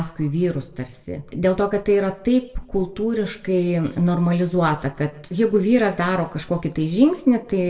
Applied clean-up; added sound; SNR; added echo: neural separator model SepFormer DNS4.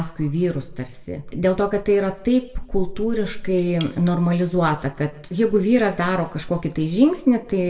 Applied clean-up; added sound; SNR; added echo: none; Cutlery, silverware / Tap; 19 dB; reverberation time 0.6 s.